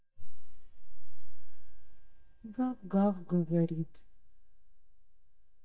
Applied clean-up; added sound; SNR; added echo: neural mask model DeepFilterNet 3.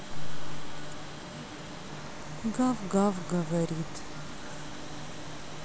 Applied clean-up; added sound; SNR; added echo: none; none; none; none.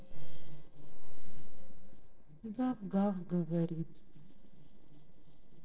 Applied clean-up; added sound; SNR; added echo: neural separator model SepFormer DNS4.